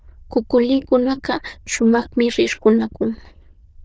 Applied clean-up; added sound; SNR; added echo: neural diffusion model UNIVERSE++.